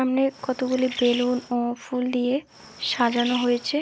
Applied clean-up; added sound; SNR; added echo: none; Bird; 13 dB; none.